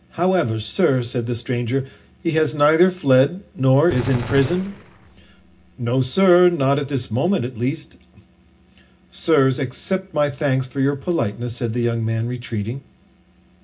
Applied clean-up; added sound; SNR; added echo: none; Gunshot, gunfire; 11 dB; reverberation time 0.4 s.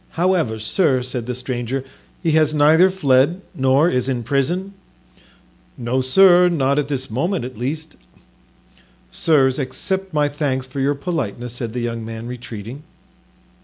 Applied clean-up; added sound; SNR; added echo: none; none; none; none.